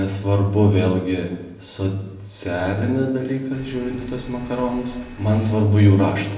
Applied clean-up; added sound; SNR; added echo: none; Engine; 18 dB; reverberation time 0.8 s.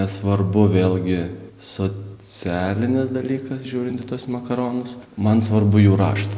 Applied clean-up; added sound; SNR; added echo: none; none; none; none.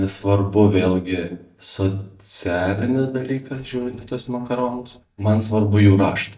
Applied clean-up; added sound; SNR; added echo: neural mask model DeepFilterNet 3.